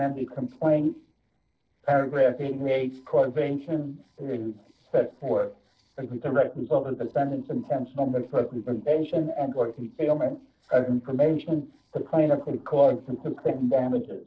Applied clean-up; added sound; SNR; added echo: neural separator model SepFormer DNS4.